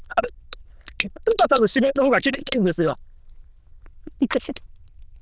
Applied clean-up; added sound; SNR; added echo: neural diffusion model UNIVERSE++.